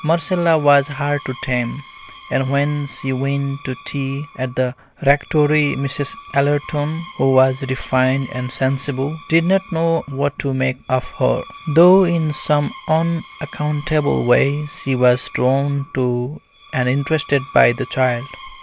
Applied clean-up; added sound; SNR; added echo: none; Screech; 20 dB; none.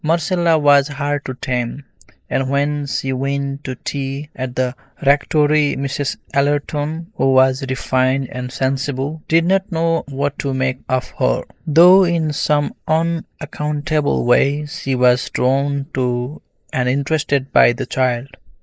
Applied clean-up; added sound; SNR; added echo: neural mask model Resemble Enhance denoiser.